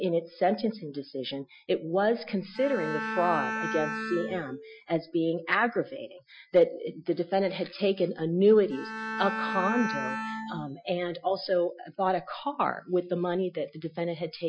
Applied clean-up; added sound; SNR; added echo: classical method Wiener filter.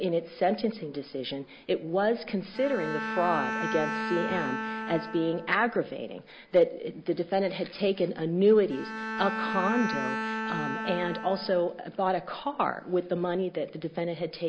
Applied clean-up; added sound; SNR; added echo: none; Bowed string instrument; 8 dB; none.